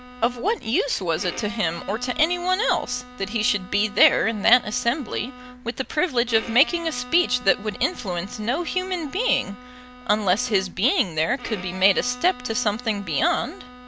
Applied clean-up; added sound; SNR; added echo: none; Bowed string instrument; 16 dB; none.